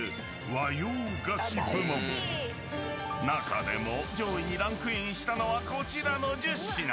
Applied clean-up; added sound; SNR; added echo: none; none; none; none.